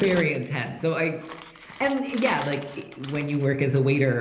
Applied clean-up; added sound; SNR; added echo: none; Crumpling, crinkling; 16 dB; reverberation time 1.0 s.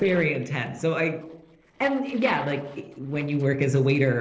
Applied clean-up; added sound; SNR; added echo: neural separator model SepFormer DNS4.